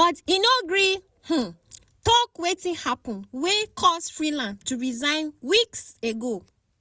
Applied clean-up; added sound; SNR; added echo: none; none; none; none.